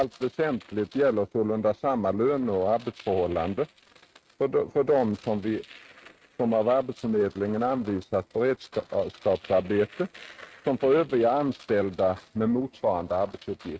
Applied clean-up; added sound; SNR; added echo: neural mask model RNNoise.